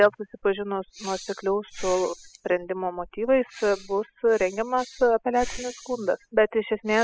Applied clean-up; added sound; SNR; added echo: classical method spectral subtraction.